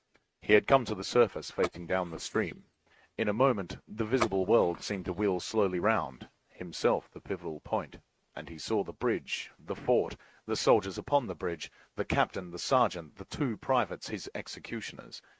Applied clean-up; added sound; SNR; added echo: neural mask model RNNoise.